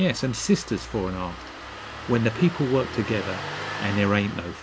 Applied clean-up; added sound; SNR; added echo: none; Engine starting; 10 dB; none.